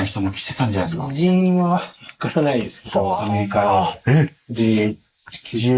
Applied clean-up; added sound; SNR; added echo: neural mask model Resemble Enhance denoiser.